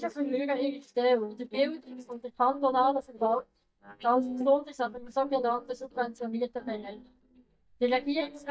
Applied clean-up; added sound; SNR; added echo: neural mask model DeepFilterNet 3.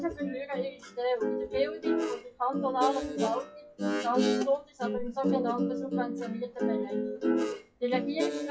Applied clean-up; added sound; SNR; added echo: classical method WPE with log-MMSE.